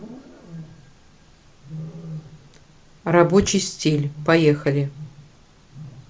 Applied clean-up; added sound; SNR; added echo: none; Wild animals; 17 dB; none.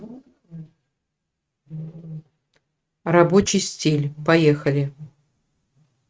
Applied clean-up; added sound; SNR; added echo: neural mask model RNNoise.